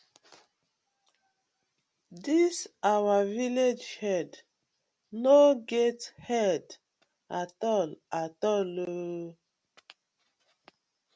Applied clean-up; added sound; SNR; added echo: none; none; none; none.